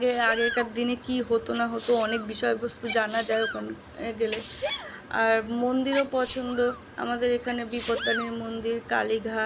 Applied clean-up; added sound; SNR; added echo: none; Sneeze; 10 dB; none.